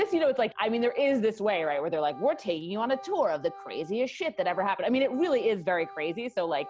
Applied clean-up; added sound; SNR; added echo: none; Organ; 19 dB; none.